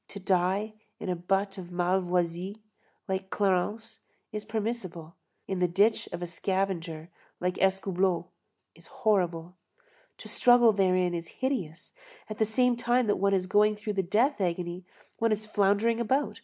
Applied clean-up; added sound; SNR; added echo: none; none; none; none.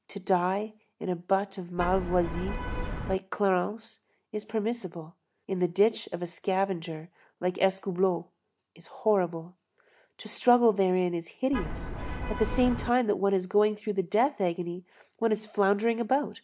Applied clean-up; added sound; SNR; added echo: none; Vehicle horn, car horn, honking; 4 dB; none.